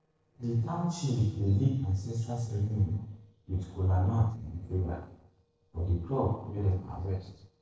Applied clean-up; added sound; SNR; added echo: neural separator model SepFormer DNS4.